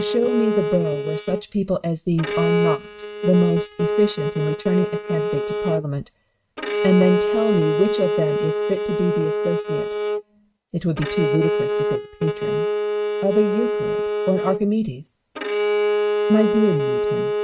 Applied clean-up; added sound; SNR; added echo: neural mask model RNNoise.